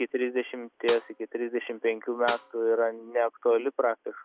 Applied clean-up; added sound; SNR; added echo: none; Snare drum; 13 dB; none.